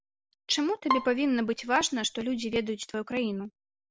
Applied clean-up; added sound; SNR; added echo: none; Bowed string instrument; 6 dB; none.